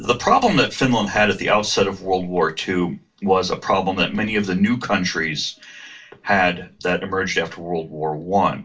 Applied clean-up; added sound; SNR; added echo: none; none; none; reverberation time 0.2 s.